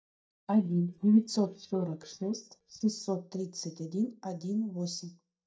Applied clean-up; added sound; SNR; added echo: neural mask model DeepFilterNet 3.